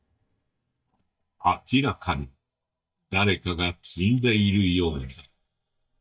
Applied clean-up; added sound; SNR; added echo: neural mask model DeepFilterNet 3.